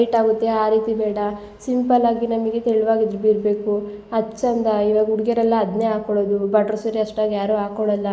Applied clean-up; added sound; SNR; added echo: none; none; none; none.